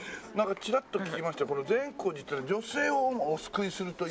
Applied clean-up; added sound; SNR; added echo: none; none; none; none.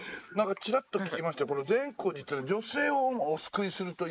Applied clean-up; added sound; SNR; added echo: neural mask model Resemble Enhance denoiser.